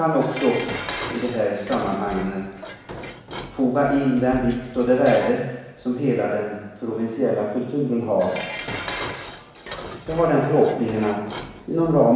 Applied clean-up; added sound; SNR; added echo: none; Dishes, pots, and pans; 12 dB; reverberation time 1.1 s.